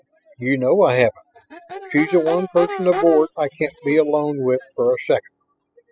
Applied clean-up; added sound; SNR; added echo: classical method spectral subtraction.